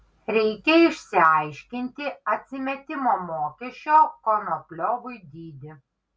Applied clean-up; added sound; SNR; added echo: none; none; none; none.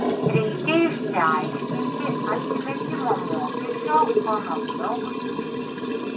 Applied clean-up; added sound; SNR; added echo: none; Liquid; -1 dB; none.